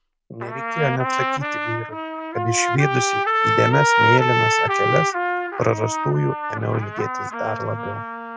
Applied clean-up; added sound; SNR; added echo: none; Trumpet; -1 dB; none.